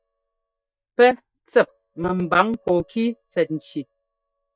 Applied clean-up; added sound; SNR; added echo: neural mask model DeepFilterNet 3.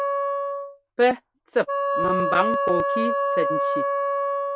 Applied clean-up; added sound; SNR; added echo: none; Wind instrument, woodwind instrument; -3 dB; none.